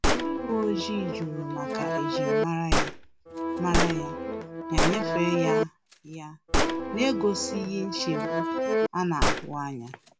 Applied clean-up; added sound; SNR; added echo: none; Gunshot, gunfire + Accordion; -3 dB; none.